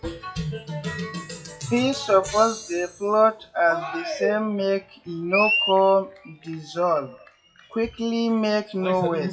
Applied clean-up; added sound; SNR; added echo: classical method WPE with log-MMSE.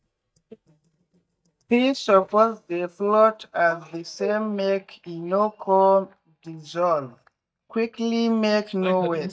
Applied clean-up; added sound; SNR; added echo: neural mask model DeepFilterNet 3.